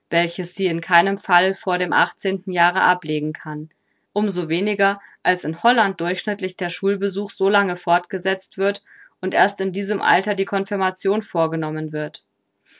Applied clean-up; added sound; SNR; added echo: none; none; none; none.